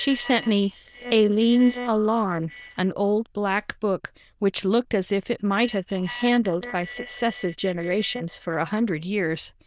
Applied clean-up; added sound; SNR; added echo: neural diffusion model UNIVERSE++.